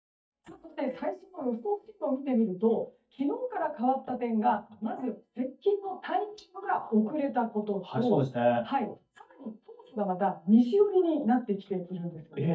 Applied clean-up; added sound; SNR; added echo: neural mask model DeepFilterNet 3.